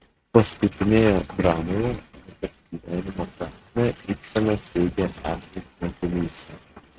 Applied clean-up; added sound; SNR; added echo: neural mask model RNNoise.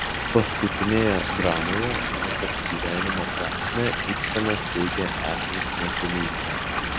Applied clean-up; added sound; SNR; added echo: none; Stream / Liquid; -1 dB; none.